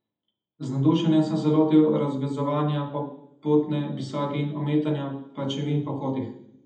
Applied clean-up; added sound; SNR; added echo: none; none; none; reverberation time 0.8 s.